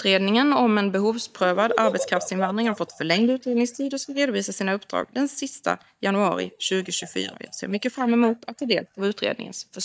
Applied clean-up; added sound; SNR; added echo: neural mask model DeepFilterNet 3.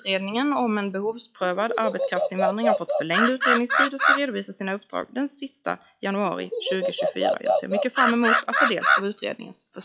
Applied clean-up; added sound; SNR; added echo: classical method log-MMSE.